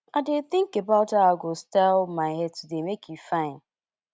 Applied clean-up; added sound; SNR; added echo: none; none; none; none.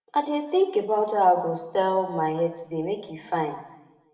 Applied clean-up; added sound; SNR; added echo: none; none; none; reverberation time 0.9 s.